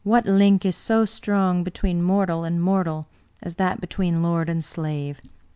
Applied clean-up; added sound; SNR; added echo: none; none; none; none.